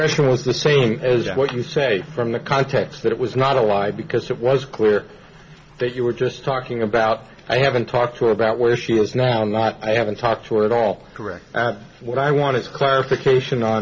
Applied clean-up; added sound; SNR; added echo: none; none; none; none.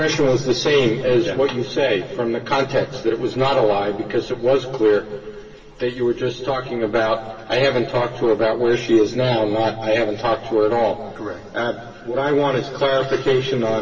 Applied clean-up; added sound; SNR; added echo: none; none; none; reverberation time 1.7 s.